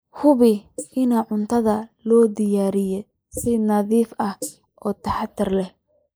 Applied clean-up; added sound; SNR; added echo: neural mask model Resemble Enhance denoiser.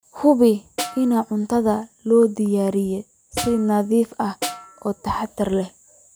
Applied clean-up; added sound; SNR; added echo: none; Snare drum; 13 dB; none.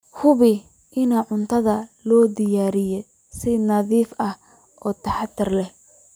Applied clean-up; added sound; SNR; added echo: none; none; none; none.